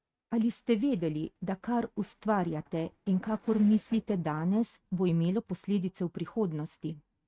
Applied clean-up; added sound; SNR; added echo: neural mask model RNNoise.